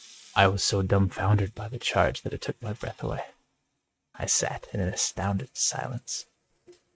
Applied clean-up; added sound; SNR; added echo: neural mask model RNNoise.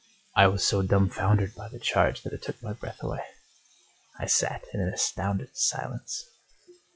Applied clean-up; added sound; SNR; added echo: classical method log-MMSE.